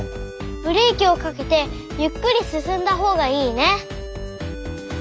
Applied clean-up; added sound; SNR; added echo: none; none; none; none.